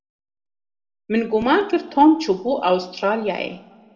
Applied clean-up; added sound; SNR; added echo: none; none; none; reverberation time 1.2 s.